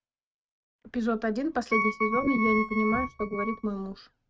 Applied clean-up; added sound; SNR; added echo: neural mask model RNNoise.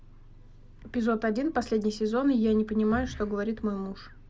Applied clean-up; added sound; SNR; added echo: none; none; none; none.